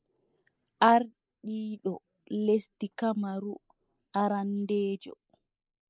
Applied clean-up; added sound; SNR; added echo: neural mask model Resemble Enhance denoiser.